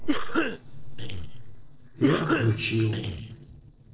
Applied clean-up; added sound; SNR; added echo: neural separator model SepFormer DNS4.